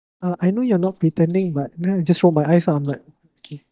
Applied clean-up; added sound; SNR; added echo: neural mask model DeepFilterNet 3.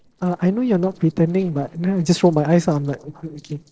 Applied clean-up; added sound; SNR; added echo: neural separator model SepFormer DNS4.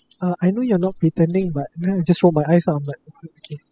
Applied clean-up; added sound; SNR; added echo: classical method spectral subtraction.